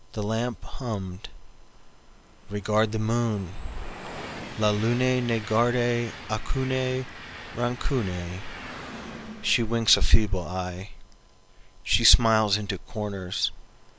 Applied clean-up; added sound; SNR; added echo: none; Train; 17 dB; none.